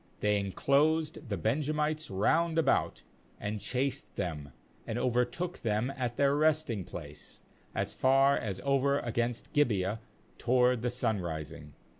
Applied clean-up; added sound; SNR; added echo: none; none; none; none.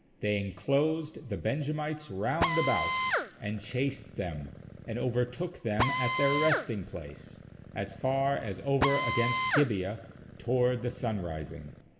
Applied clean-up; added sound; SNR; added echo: none; Drill; 3 dB; reverberation time 1.3 s.